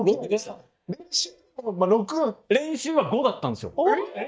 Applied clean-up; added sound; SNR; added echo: neural mask model DeepFilterNet 3.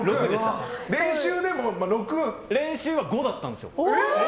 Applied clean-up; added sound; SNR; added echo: none; none; none; none.